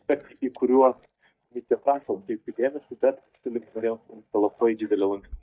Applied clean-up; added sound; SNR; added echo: neural mask model DeepFilterNet 3.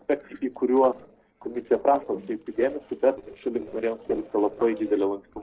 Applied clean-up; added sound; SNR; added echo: neural separator model SepFormer DNS4.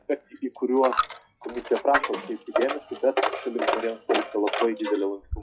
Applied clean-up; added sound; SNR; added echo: classical method WPE with log-MMSE.